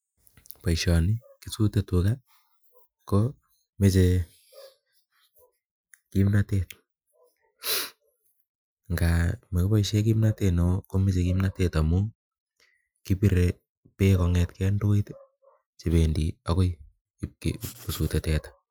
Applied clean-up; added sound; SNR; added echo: classical method Wiener filter.